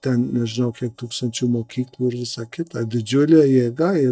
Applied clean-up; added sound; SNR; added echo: neural mask model DeepFilterNet 3.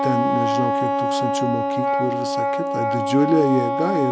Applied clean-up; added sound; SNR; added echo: none; Wind instrument, woodwind instrument; -2 dB; none.